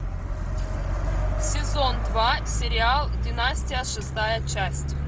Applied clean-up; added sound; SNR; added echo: none; none; none; none.